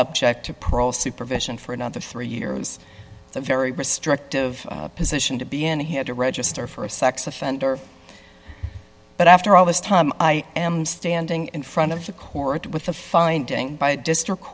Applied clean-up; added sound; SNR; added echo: none; none; none; none.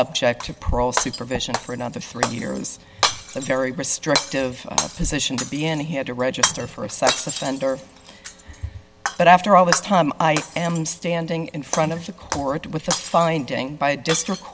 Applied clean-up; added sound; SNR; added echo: none; Shatter; 8 dB; none.